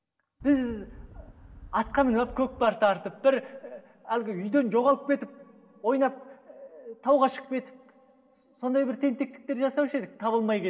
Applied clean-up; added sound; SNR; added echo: none; Wind; 18 dB; reverberation time 1.8 s.